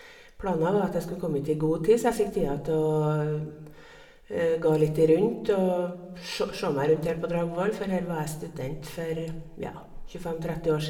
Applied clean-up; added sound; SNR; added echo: none; none; none; reverberation time 0.7 s.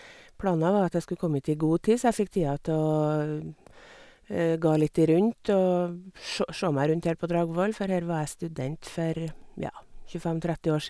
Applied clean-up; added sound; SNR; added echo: none; none; none; none.